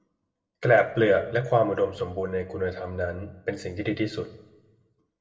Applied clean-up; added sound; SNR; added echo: none; none; none; reverberation time 0.7 s.